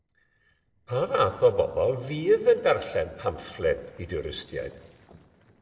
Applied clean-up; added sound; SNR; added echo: neural separator model SepFormer DNS4.